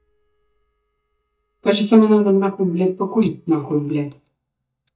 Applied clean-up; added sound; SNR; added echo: neural mask model DeepFilterNet 3.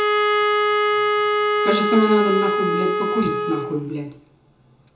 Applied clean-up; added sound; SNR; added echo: none; Wind instrument, woodwind instrument; -3 dB; reverberation time 0.7 s.